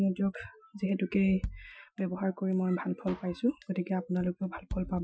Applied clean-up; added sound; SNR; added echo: classical method Wiener filter.